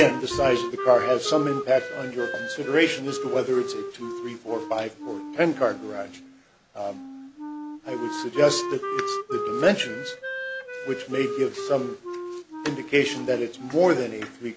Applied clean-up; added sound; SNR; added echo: none; Wind instrument, woodwind instrument; 7 dB; none.